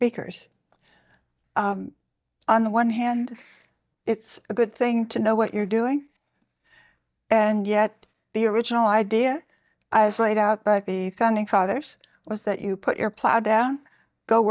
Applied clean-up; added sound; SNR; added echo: neural mask model DeepFilterNet 3.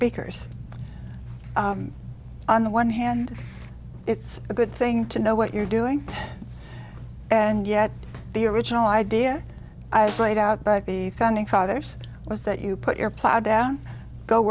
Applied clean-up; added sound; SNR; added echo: none; Snare drum; 18 dB; none.